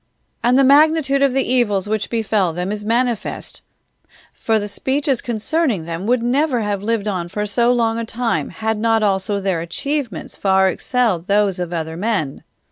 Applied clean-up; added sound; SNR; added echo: none; none; none; none.